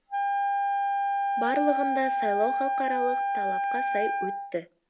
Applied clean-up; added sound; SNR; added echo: none; Wind instrument, woodwind instrument; -4 dB; none.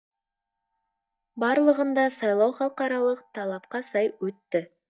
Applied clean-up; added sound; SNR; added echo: neural mask model DeepFilterNet 3.